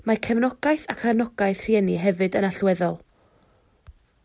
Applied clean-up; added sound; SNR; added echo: none; none; none; none.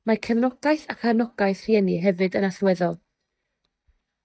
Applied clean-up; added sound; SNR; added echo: neural mask model DeepFilterNet 3.